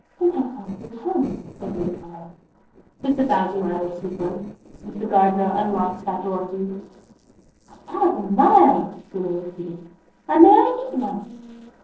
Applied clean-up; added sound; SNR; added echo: neural separator model SepFormer DNS4.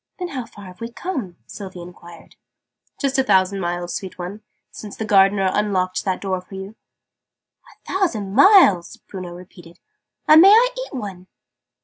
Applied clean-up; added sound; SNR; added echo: none; none; none; none.